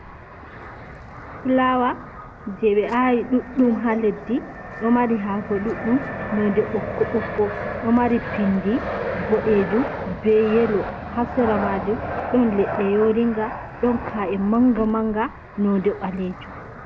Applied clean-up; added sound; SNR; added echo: none; Fixed-wing aircraft, airplane; 9 dB; none.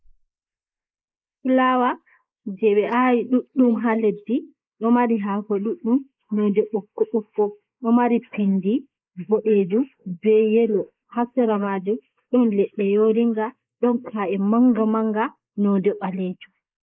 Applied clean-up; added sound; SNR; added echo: neural mask model Resemble Enhance denoiser.